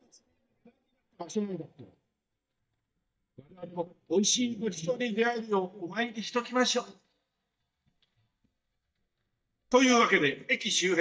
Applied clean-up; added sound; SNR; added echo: neural mask model DeepFilterNet 3.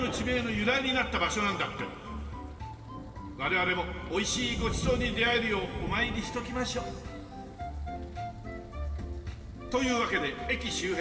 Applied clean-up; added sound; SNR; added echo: none; Thunder; 9 dB; reverberation time 2.9 s.